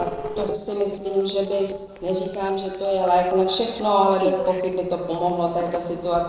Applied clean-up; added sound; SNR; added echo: neural separator model SepFormer DNS4.